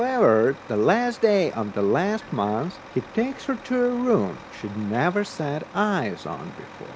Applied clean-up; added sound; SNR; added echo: none; Truck; 18 dB; none.